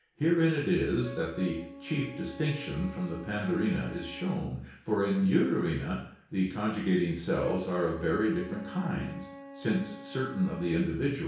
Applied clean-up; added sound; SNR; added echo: none; Wind instrument, woodwind instrument; 17 dB; reverberation time 0.6 s.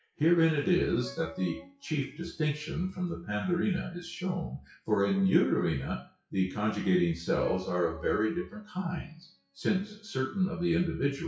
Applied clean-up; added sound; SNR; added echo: classical method WPE with log-MMSE.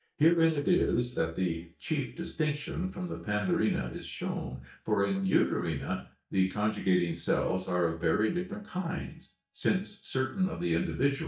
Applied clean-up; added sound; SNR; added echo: neural mask model DeepFilterNet 3.